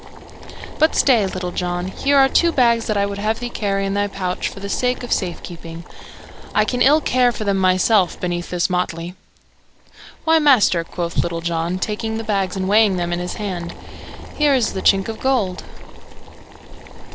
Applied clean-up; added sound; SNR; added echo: none; Boiling; 11 dB; none.